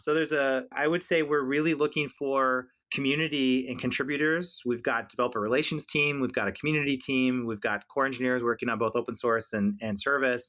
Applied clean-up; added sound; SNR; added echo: none; none; none; none.